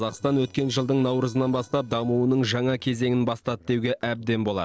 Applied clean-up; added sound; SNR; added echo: neural separator model SepFormer DNS4.